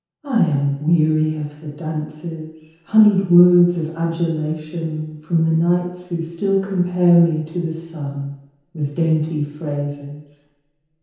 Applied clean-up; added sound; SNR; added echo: none; none; none; reverberation time 0.9 s.